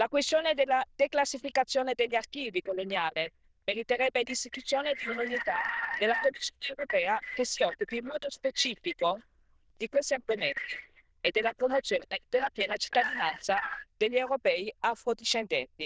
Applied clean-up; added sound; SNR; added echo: neural diffusion model UNIVERSE++.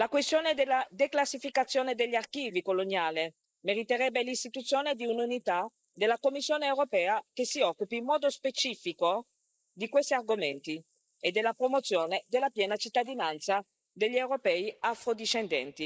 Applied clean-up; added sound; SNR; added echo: neural mask model Resemble Enhance denoiser.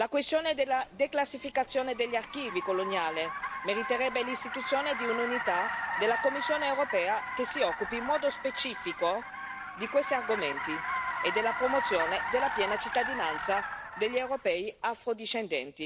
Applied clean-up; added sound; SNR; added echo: none; Car; 5 dB; none.